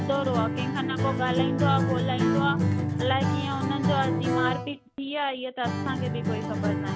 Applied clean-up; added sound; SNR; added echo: none; Acoustic guitar; -3 dB; none.